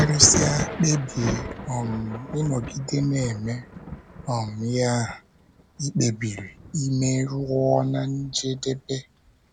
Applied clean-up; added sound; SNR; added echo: none; Thunder; 9 dB; none.